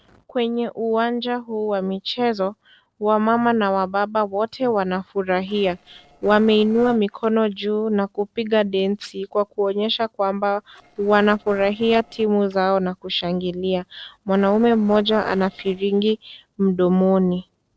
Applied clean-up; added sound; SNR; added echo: neural separator model SepFormer DNS4.